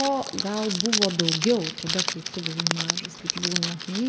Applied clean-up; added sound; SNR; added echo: none; Crackle; 1 dB; reverberation time 1.2 s.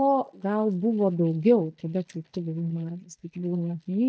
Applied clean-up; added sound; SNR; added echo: neural mask model DeepFilterNet 3.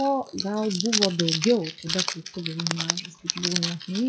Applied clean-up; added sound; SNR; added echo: classical method WPE with log-MMSE.